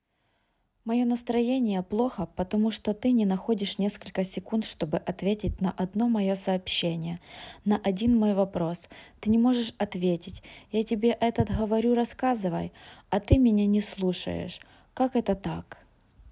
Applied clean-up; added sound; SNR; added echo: none; none; none; none.